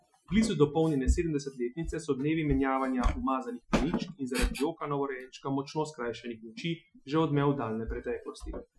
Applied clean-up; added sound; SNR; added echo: classical method Wiener filter.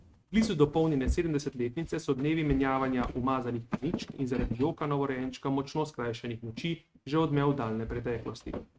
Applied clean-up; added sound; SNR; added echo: neural mask model RNNoise.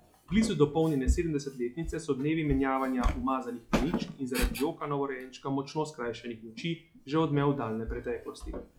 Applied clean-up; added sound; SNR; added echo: classical method log-MMSE.